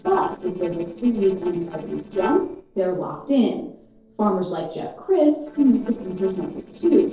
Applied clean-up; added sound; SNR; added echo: neural separator model SepFormer DNS4.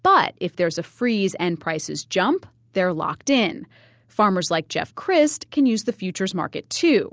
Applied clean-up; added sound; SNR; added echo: none; none; none; none.